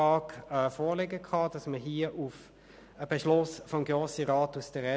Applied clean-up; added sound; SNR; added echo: none; none; none; none.